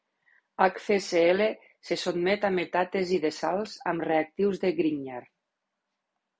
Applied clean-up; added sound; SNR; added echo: none; none; none; none.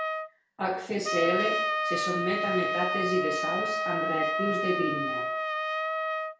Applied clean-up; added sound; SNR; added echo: none; Trumpet; -2 dB; reverberation time 0.5 s.